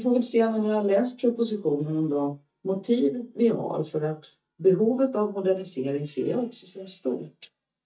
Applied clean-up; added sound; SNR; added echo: neural mask model DeepFilterNet 3.